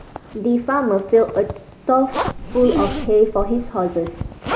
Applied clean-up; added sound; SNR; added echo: none; Zipper (clothing) + Zipper (clothing); 8 dB; none.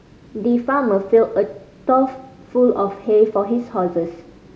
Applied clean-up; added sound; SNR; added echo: none; none; none; none.